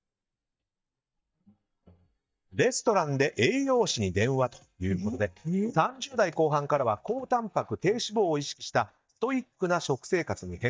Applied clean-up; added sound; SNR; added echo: neural mask model DeepFilterNet 3.